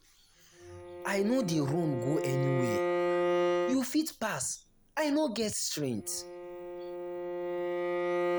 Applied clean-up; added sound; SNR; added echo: none; Bowed string instrument; 0 dB; none.